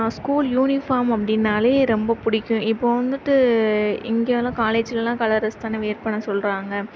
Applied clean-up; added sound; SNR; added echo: none; none; none; none.